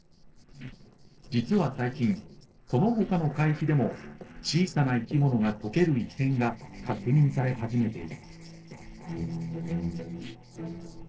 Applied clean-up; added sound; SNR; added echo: neural separator model SepFormer DNS4.